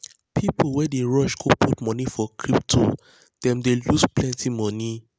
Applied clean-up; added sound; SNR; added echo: none; none; none; none.